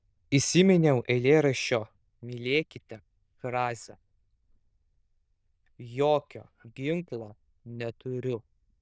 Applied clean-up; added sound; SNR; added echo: neural diffusion model UNIVERSE++.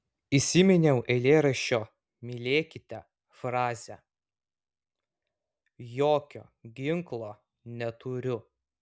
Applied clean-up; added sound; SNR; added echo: none; none; none; none.